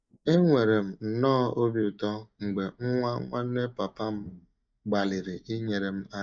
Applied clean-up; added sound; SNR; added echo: neural mask model DeepFilterNet 3.